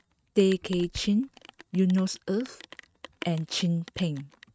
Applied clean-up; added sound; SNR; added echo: neural mask model RNNoise.